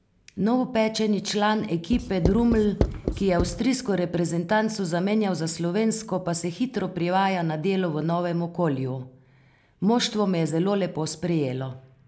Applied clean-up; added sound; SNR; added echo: none; Writing; 4 dB; none.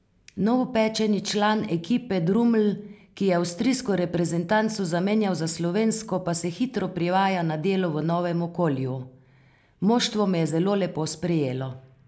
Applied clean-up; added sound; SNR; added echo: none; none; none; none.